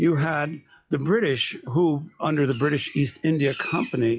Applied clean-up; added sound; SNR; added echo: classical method log-MMSE.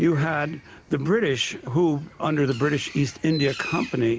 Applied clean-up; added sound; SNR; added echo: none; Bird; 17 dB; none.